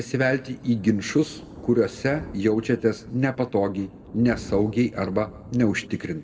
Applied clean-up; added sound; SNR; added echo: none; Thunder; 19 dB; reverberation time 0.9 s.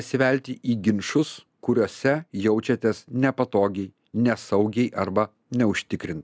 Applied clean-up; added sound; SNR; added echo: none; none; none; none.